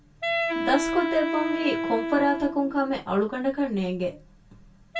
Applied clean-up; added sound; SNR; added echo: none; Wind instrument, woodwind instrument; 4 dB; reverberation time 0.2 s.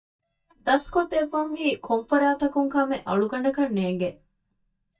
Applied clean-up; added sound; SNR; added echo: neural mask model DeepFilterNet 3.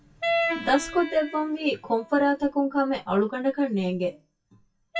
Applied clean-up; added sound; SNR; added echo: classical method WPE with log-MMSE.